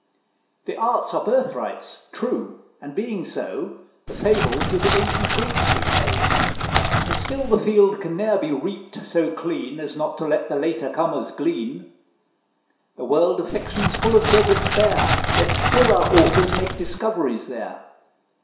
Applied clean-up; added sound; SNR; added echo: none; Crackle; -1 dB; reverberation time 0.7 s.